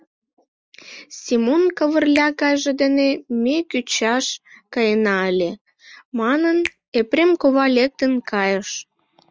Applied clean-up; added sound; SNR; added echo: none; Finger snapping; 19 dB; none.